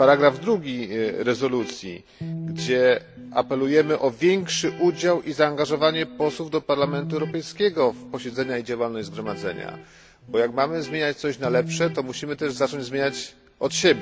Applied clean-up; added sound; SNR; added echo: none; Electric guitar; 14 dB; none.